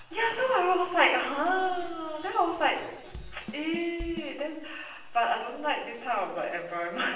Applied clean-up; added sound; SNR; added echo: none; Bass drum / Snare drum / Drum kit; 14 dB; reverberation time 0.7 s.